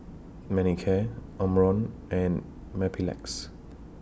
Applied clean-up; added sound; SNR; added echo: none; none; none; none.